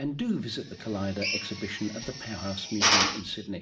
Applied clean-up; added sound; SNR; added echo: none; Drill; -2 dB; reverberation time 0.8 s.